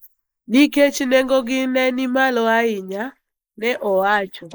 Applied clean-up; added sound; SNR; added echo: neural mask model Resemble Enhance denoiser.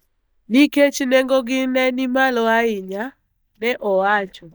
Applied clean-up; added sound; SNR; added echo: neural mask model DeepFilterNet 3.